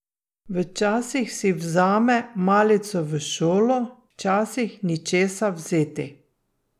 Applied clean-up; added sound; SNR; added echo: none; none; none; none.